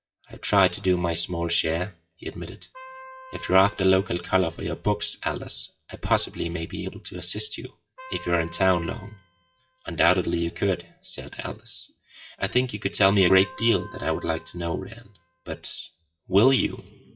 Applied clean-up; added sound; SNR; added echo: classical method WPE with log-MMSE.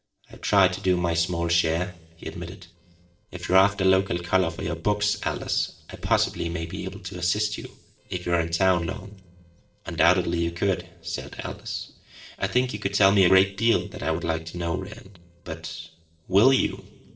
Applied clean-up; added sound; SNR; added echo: neural separator model SepFormer DNS4.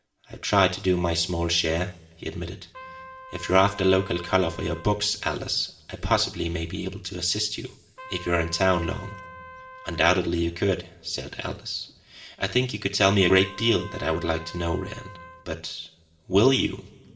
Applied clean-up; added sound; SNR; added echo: none; Trumpet; 20 dB; reverberation time 1.3 s.